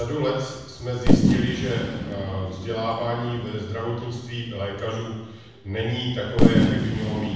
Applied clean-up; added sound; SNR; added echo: none; Fireworks; -3 dB; reverberation time 1.1 s.